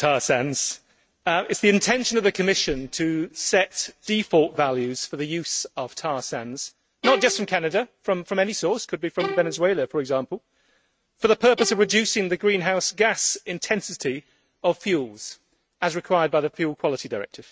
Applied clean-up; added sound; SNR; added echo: neural mask model RNNoise.